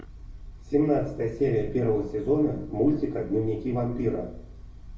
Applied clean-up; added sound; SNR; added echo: none; none; none; reverberation time 0.3 s.